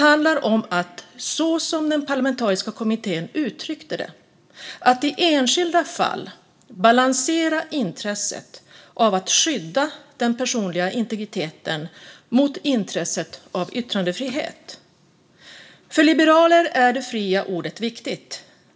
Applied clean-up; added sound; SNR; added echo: none; none; none; reverberation time 0.2 s.